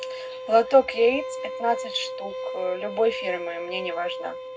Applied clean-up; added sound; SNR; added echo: none; Bowed string instrument; 8 dB; reverberation time 0.3 s.